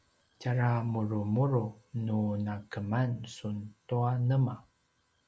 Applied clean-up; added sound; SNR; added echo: none; none; none; none.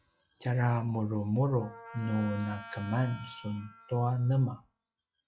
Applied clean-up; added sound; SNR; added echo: classical method log-MMSE.